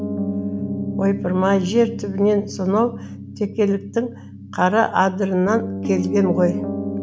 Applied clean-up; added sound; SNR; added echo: none; Piano; 7 dB; none.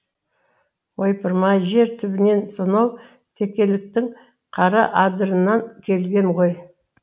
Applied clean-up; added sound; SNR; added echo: none; none; none; none.